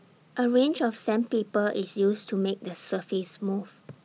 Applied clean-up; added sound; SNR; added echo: none; none; none; none.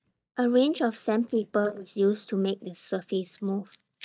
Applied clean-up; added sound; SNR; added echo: neural mask model DeepFilterNet 3.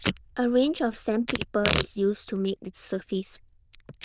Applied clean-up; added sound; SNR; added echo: neural diffusion model UNIVERSE++.